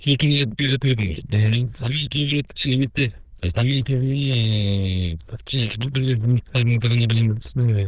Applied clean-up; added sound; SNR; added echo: neural diffusion model UNIVERSE++.